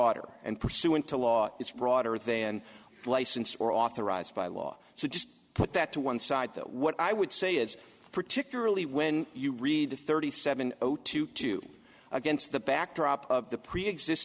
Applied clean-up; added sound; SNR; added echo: none; none; none; none.